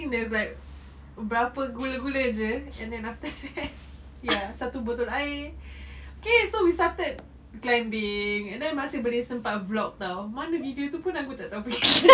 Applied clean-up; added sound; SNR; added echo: none; none; none; none.